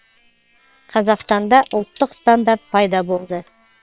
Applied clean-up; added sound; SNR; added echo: neural separator model SepFormer WHAM!.